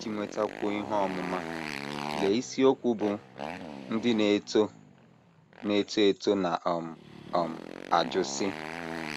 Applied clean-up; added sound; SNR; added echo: none; Motorcycle; 11 dB; none.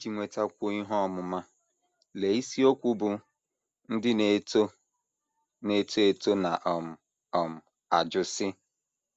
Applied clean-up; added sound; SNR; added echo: none; none; none; none.